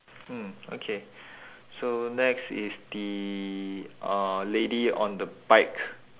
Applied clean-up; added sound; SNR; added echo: none; none; none; none.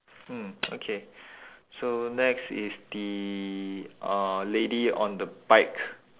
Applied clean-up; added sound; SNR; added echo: neural separator model SepFormer DNS4.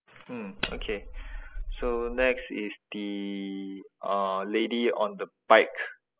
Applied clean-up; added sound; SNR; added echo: classical method spectral subtraction.